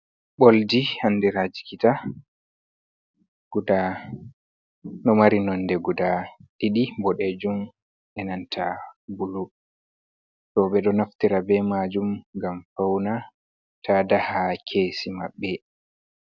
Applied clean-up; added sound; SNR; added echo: none; none; none; none.